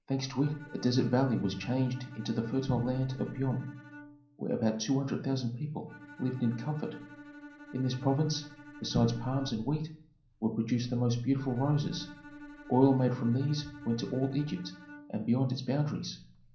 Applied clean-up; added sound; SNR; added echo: none; Bowed string instrument; 18 dB; reverberation time 0.6 s.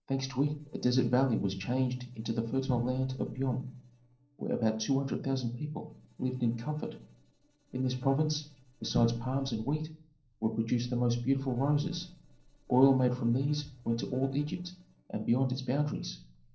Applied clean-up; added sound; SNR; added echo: neural separator model SepFormer DNS4.